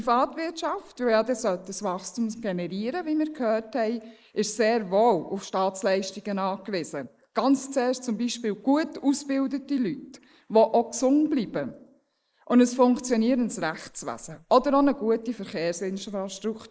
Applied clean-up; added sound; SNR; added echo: neural mask model Resemble Enhance denoiser.